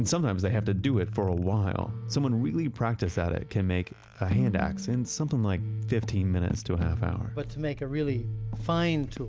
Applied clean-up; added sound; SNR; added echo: none; none; none; none.